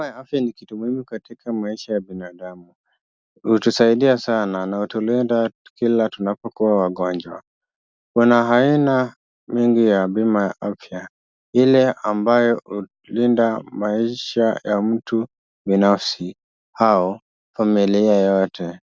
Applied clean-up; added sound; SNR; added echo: none; none; none; none.